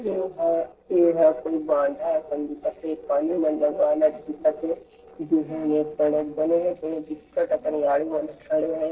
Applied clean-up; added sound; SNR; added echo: neural separator model SepFormer DNS4.